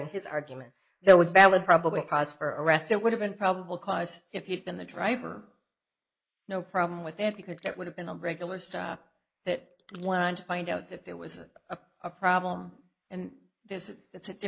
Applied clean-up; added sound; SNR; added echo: neural mask model Resemble Enhance denoiser.